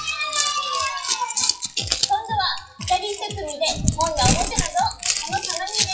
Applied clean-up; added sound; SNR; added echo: classical method WPE with log-MMSE.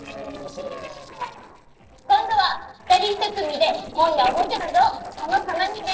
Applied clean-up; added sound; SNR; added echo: neural separator model SepFormer DNS4.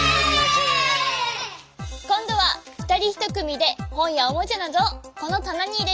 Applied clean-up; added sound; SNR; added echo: none; none; none; none.